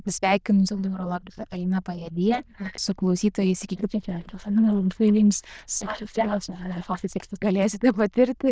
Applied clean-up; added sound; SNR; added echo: neural diffusion model UNIVERSE++.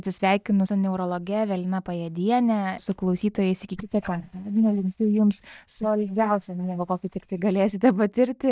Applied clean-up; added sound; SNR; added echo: neural mask model DeepFilterNet 3.